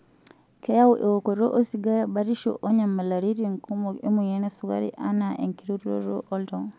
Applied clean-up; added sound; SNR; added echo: none; none; none; none.